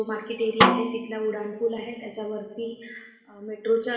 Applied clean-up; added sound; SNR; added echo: none; Snare drum; -4 dB; reverberation time 1.2 s.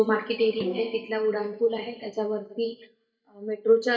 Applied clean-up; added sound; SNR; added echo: neural mask model DeepFilterNet 3.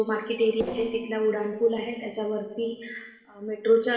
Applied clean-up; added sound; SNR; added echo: neural separator model SepFormer DNS4.